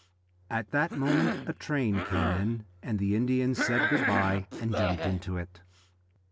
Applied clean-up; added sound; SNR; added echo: none; Cough; 4 dB; none.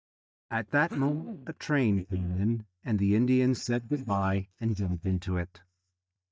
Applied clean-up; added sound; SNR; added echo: neural mask model DeepFilterNet 3.